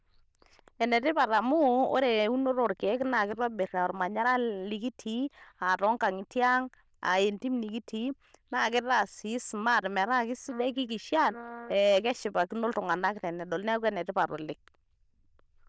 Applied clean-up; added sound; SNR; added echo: neural diffusion model UNIVERSE++.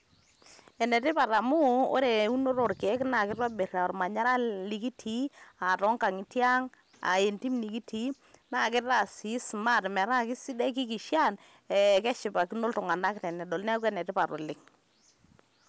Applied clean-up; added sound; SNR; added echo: none; none; none; none.